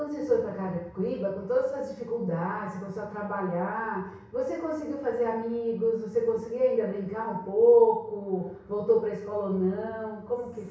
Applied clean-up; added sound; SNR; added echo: none; none; none; reverberation time 0.6 s.